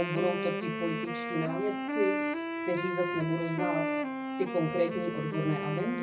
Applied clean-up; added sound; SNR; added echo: none; Wind instrument, woodwind instrument; 1 dB; reverberation time 0.4 s.